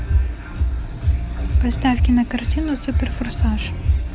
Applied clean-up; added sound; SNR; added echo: none; none; none; none.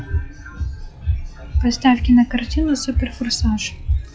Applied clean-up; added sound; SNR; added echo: classical method log-MMSE.